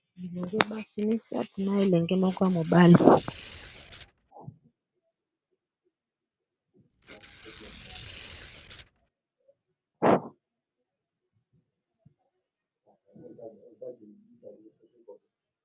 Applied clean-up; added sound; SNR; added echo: none; Tearing; 17 dB; none.